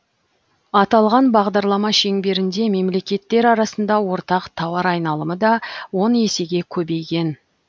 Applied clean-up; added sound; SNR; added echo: none; none; none; none.